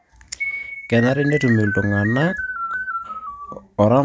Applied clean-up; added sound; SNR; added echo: none; Keyboard (musical); 7 dB; none.